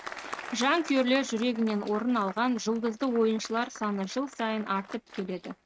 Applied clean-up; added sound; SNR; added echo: neural mask model RNNoise.